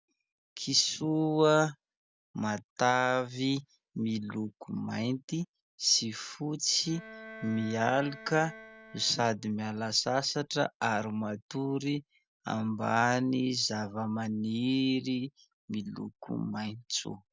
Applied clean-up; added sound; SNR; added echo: none; Bowed string instrument; 18 dB; none.